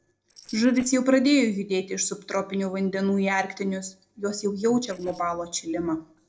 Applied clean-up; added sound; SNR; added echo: neural separator model SepFormer DNS4.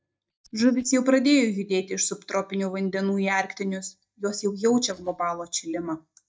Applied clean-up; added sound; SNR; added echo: neural mask model DeepFilterNet 3.